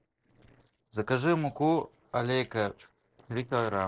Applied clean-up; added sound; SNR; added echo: neural separator model SepFormer DNS4.